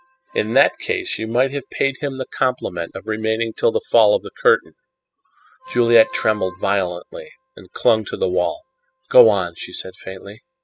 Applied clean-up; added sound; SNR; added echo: classical method spectral subtraction.